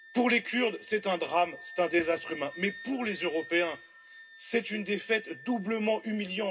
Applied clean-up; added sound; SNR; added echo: none; Wind instrument, woodwind instrument; 18 dB; reverberation time 0.2 s.